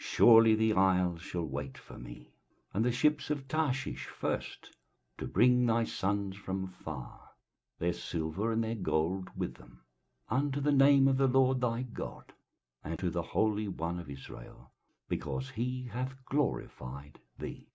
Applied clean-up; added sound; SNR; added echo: none; none; none; none.